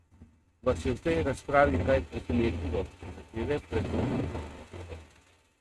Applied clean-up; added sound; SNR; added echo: neural mask model RNNoise.